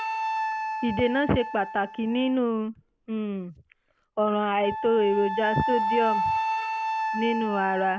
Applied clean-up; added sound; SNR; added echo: none; Wind instrument, woodwind instrument; 4 dB; none.